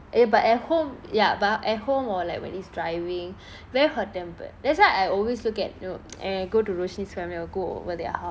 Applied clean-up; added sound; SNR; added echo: none; none; none; none.